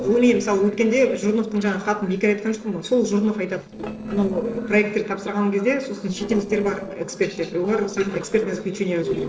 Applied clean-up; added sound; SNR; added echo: neural separator model SepFormer DNS4.